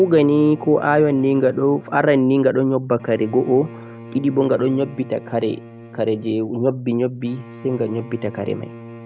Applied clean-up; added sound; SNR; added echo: none; Bowed string instrument; 19 dB; none.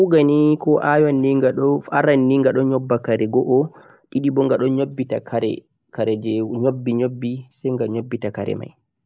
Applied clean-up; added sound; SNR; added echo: none; none; none; none.